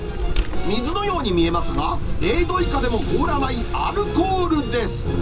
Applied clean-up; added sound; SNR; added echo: none; Vehicle; 1 dB; reverberation time 0.2 s.